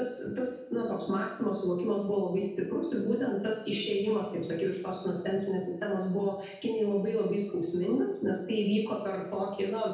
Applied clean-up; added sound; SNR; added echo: none; none; none; reverberation time 0.8 s.